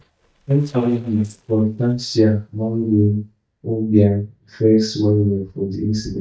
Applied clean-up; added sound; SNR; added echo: neural mask model DeepFilterNet 3.